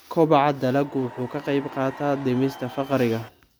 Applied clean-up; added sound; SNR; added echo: none; Crowd / Cheering; 18 dB; none.